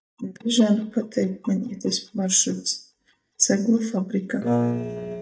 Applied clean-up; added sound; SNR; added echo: neural mask model DeepFilterNet 3.